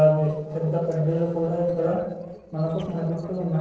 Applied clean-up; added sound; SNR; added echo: neural separator model SepFormer DNS4.